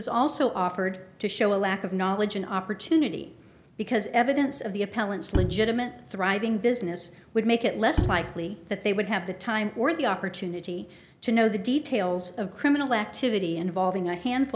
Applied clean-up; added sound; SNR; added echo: none; Bowed string instrument; 4 dB; none.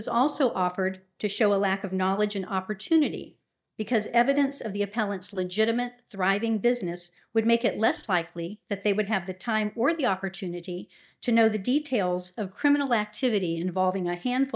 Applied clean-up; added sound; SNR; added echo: neural mask model DeepFilterNet 3.